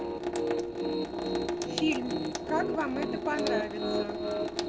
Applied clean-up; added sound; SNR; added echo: none; Piano + Sink (filling or washing) / Water tap, faucet; -5 dB; none.